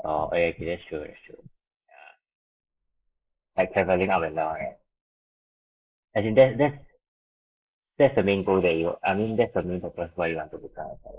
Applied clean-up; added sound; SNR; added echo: neural mask model Resemble Enhance denoiser.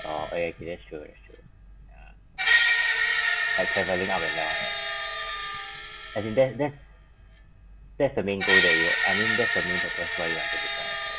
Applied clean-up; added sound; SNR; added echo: none; Screech; -4 dB; none.